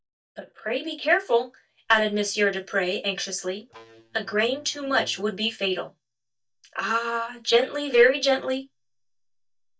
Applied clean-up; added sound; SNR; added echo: neural mask model DeepFilterNet 3.